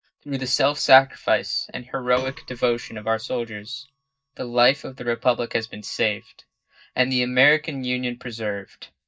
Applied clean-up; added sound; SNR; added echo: neural mask model DeepFilterNet 3.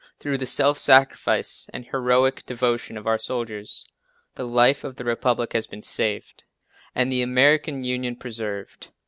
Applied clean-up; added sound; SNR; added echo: none; none; none; none.